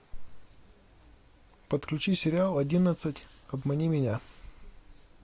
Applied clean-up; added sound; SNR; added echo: none; none; none; none.